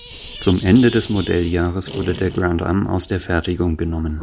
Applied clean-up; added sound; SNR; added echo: none; Sink (filling or washing); 17 dB; none.